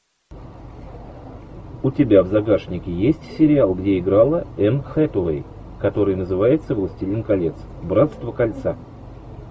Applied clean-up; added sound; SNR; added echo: none; none; none; none.